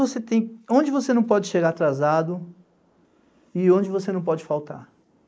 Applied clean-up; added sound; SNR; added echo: neural mask model Resemble Enhance denoiser.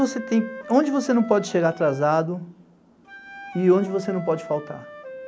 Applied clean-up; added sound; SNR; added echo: none; Wind instrument, woodwind instrument; 16 dB; none.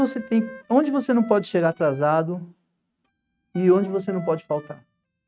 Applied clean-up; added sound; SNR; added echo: neural mask model RNNoise.